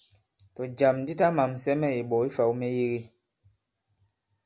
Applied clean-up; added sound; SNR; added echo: none; none; none; none.